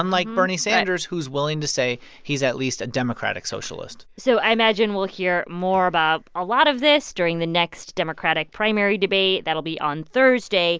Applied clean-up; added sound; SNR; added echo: none; none; none; none.